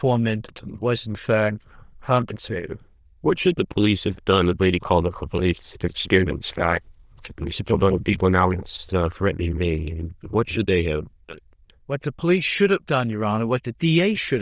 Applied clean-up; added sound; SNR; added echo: neural diffusion model UNIVERSE++.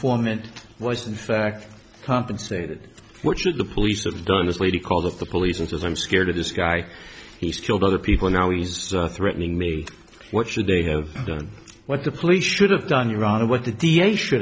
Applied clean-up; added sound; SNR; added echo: none; none; none; none.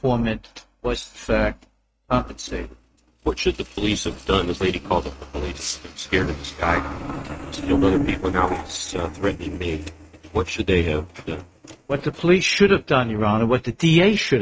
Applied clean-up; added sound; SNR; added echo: neural mask model RNNoise.